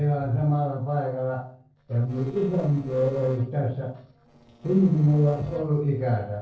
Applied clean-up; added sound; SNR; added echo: neural separator model SepFormer DNS4.